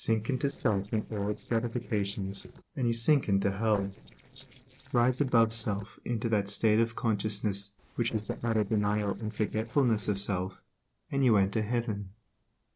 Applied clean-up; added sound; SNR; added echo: neural separator model SepFormer DNS4.